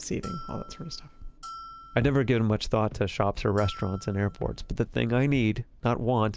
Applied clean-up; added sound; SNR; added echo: none; Bell; 18 dB; none.